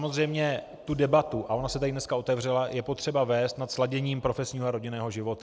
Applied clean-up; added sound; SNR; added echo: none; none; none; none.